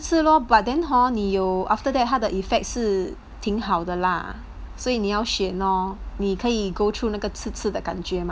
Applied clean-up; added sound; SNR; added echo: none; none; none; none.